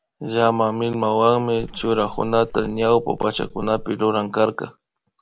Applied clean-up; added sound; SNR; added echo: none; Water / Splash, splatter; 15 dB; none.